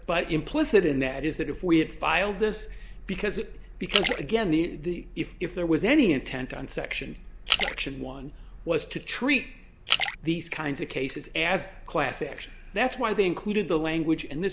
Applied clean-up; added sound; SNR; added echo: none; Splash, splatter; 3 dB; none.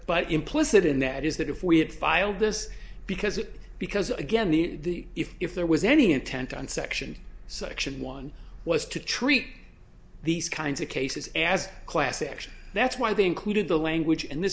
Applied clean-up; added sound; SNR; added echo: none; none; none; none.